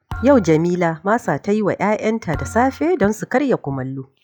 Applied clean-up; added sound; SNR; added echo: classical method log-MMSE.